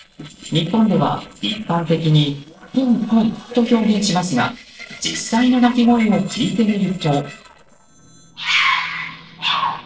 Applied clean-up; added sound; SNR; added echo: neural separator model SepFormer DNS4.